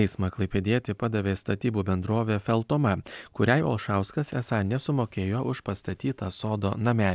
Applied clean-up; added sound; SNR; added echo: none; none; none; none.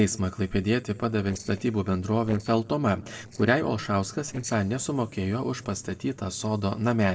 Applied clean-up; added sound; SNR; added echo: neural separator model SepFormer DNS4.